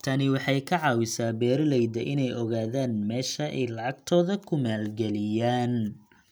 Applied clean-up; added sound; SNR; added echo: none; none; none; none.